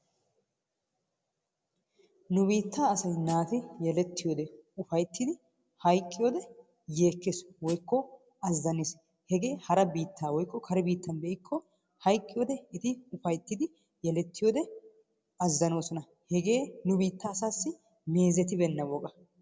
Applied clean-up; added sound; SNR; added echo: none; Hi-hat; 17 dB; none.